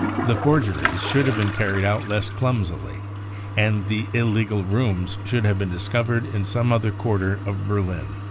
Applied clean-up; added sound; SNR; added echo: none; Toilet flush; 6 dB; none.